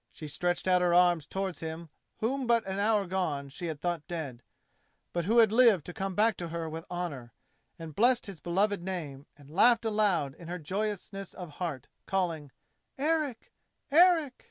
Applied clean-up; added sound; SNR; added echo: none; none; none; none.